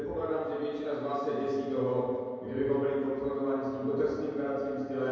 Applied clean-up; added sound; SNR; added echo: none; none; none; reverberation time 2.2 s.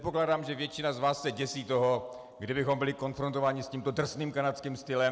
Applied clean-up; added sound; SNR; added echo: none; none; none; none.